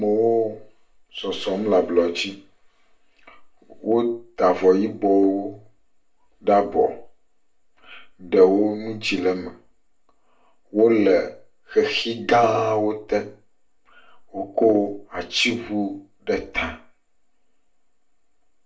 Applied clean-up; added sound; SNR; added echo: none; none; none; reverberation time 0.3 s.